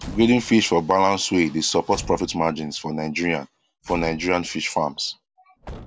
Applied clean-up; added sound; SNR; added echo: none; Slam / Truck / Car; 19 dB; none.